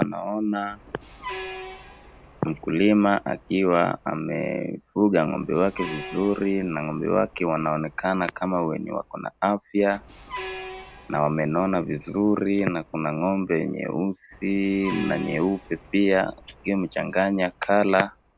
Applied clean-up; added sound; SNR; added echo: none; Truck; 18 dB; none.